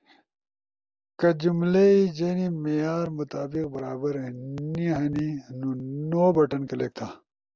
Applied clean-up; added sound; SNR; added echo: none; none; none; none.